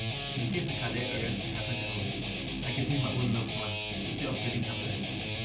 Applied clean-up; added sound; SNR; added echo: none; Guitar; -4 dB; reverberation time 0.3 s.